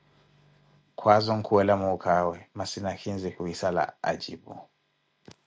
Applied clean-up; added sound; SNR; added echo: none; none; none; none.